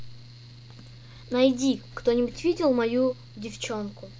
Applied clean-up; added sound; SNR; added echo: none; Mechanical fan; 20 dB; none.